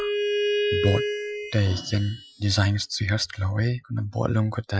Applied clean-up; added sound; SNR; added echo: classical method Wiener filter.